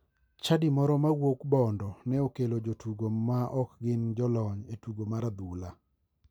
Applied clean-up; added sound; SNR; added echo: none; none; none; none.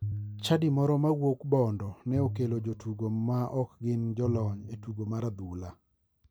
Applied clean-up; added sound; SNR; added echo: none; Piano; 11 dB; none.